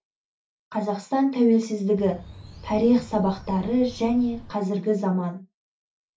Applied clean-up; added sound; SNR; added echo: none; Bird; 18 dB; reverberation time 0.2 s.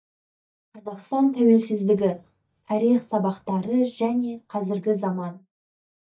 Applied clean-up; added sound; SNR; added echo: neural mask model DeepFilterNet 3.